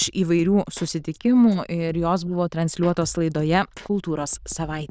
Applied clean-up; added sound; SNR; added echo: neural diffusion model UNIVERSE++.